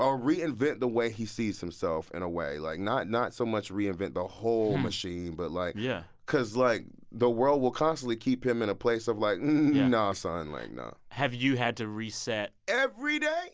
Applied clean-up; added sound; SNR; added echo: none; none; none; none.